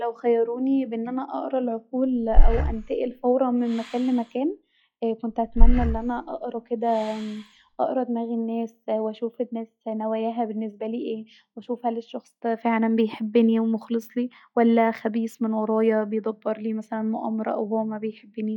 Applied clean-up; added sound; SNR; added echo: classical method log-MMSE.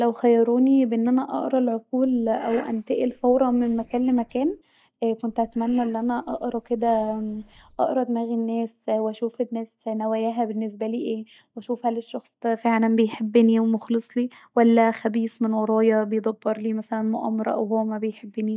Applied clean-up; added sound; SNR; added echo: neural mask model Resemble Enhance denoiser.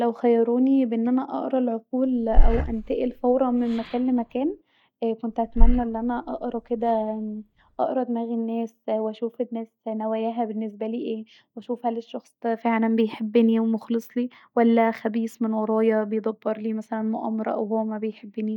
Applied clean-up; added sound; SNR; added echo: neural mask model DeepFilterNet 3.